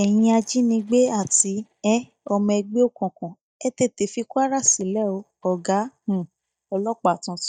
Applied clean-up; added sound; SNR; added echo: neural mask model DeepFilterNet 3.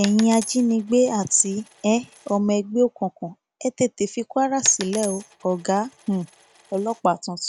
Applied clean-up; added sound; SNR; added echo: none; Coin (dropping); 17 dB; none.